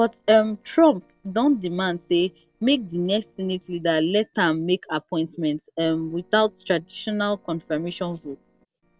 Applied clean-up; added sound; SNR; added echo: neural separator model SepFormer DNS4.